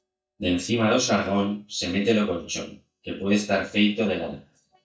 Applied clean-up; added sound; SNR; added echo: neural mask model DeepFilterNet 3.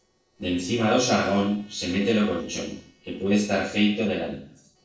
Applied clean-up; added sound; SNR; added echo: neural separator model SepFormer DNS4.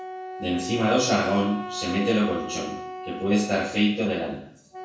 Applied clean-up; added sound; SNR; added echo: none; Wind instrument, woodwind instrument; 11 dB; reverberation time 0.6 s.